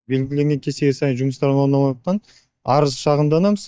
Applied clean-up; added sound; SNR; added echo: neural mask model DeepFilterNet 3.